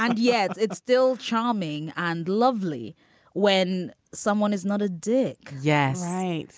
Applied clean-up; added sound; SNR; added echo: none; none; none; none.